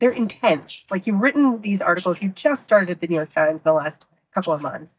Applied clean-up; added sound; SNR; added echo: neural mask model DeepFilterNet 3.